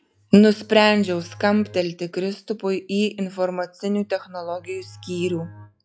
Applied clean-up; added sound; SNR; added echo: classical method log-MMSE.